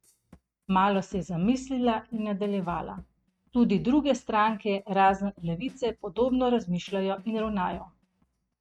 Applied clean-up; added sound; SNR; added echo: neural mask model RNNoise.